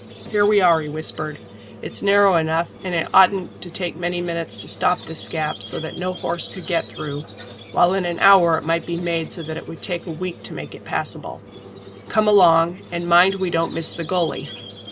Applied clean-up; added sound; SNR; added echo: none; Squeak; 17 dB; none.